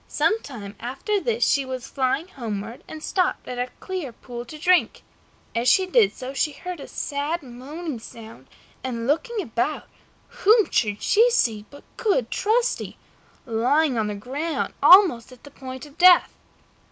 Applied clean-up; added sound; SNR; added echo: none; none; none; none.